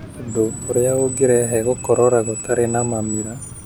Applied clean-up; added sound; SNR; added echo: none; Screech; 10 dB; none.